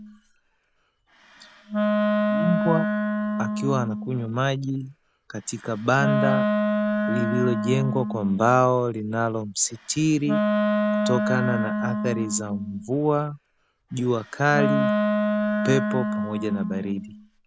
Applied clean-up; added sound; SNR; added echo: none; Wind instrument, woodwind instrument; 0 dB; none.